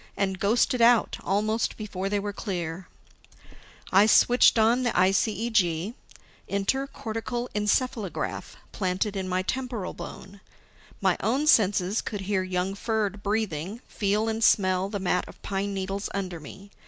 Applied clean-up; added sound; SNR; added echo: none; none; none; none.